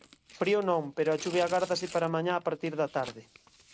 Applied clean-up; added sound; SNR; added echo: none; Tearing; 19 dB; none.